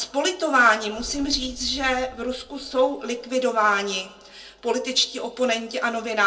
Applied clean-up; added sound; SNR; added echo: none; Boom; 19 dB; reverberation time 0.2 s.